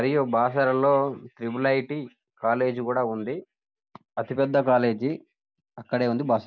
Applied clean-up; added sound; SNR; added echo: none; none; none; none.